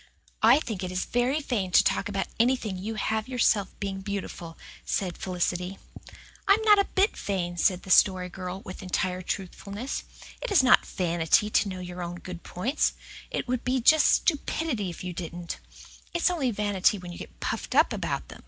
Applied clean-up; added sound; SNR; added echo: none; none; none; none.